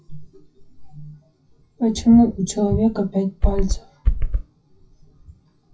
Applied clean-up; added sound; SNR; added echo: classical method WPE with log-MMSE.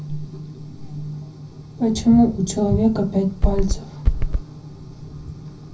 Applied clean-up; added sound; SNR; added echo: none; Run; -3 dB; reverberation time 0.5 s.